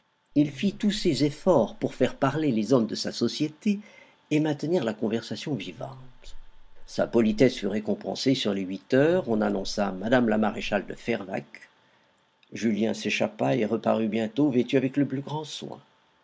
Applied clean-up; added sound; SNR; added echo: none; Buzz; 15 dB; none.